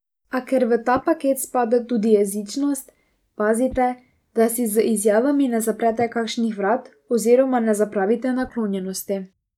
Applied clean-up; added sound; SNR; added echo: neural mask model DeepFilterNet 3.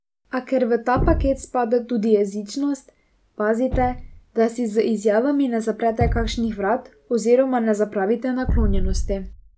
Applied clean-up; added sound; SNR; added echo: none; Thump, thud; 6 dB; none.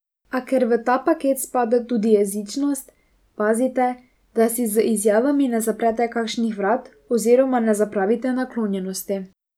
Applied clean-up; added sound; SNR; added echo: none; none; none; none.